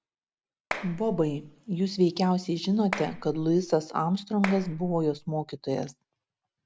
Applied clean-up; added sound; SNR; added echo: none; Clapping; 11 dB; none.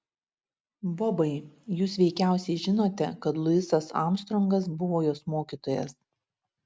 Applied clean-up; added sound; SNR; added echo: none; none; none; none.